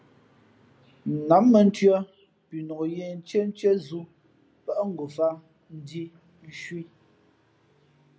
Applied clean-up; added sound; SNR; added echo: none; none; none; none.